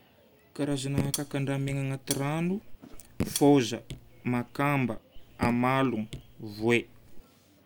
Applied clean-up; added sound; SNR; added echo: none; Raindrop / Drip + Cutlery, silverware; 10 dB; none.